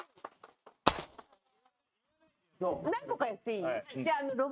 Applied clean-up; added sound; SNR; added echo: neural mask model RNNoise.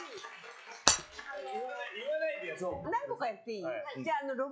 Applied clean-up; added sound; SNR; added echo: classical method log-MMSE.